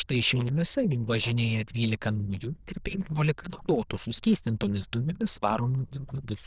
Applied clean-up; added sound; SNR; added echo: neural diffusion model UNIVERSE++.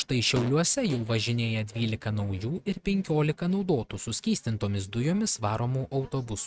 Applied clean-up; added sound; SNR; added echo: neural mask model RNNoise.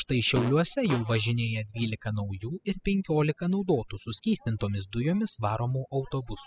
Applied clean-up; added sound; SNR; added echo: classical method spectral subtraction.